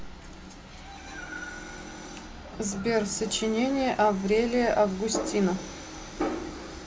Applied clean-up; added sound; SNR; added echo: none; none; none; none.